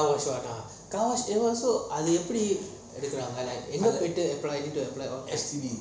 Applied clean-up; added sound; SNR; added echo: none; none; none; none.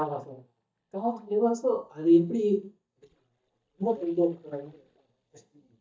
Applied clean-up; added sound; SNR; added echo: neural mask model DeepFilterNet 3.